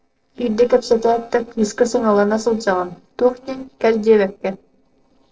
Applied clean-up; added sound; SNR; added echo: neural separator model SepFormer DNS4.